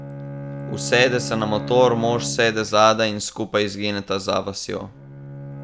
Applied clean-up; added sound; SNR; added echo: none; Bowed string instrument; 12 dB; none.